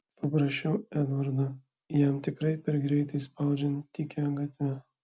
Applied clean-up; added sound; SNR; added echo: none; none; none; none.